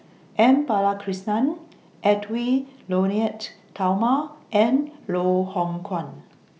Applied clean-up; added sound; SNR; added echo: none; none; none; none.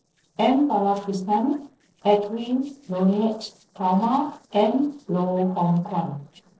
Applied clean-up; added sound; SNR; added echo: neural separator model SepFormer DNS4.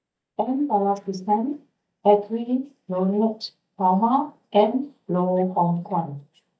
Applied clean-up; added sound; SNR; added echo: neural mask model DeepFilterNet 3.